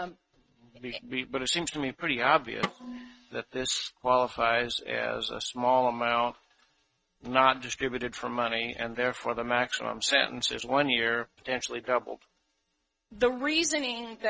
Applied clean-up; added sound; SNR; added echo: neural mask model RNNoise.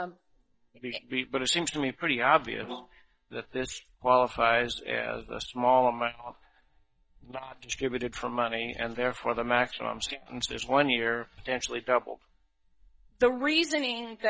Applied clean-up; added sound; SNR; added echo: neural mask model DeepFilterNet 3.